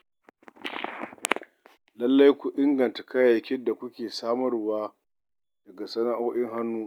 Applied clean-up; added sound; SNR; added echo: none; none; none; none.